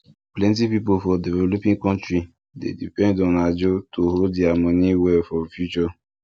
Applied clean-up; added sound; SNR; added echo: none; none; none; none.